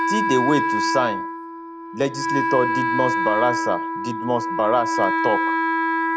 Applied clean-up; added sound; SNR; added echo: none; Wind instrument, woodwind instrument; -2 dB; none.